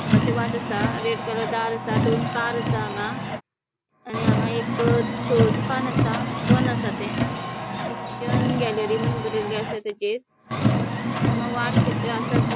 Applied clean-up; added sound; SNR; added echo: none; Car; -4 dB; none.